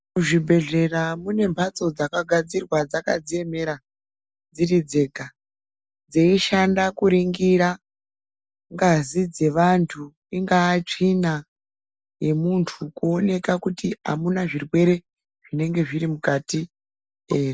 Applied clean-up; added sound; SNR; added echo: none; none; none; none.